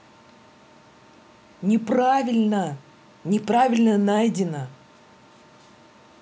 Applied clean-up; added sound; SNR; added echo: none; none; none; none.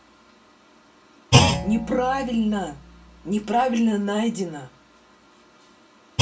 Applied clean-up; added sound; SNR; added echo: none; Thump, thud; 1 dB; reverberation time 0.1 s.